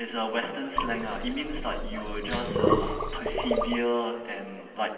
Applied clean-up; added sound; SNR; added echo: none; Sink (filling or washing); -3 dB; reverberation time 2.3 s.